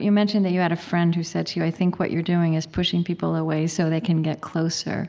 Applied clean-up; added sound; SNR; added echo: none; none; none; none.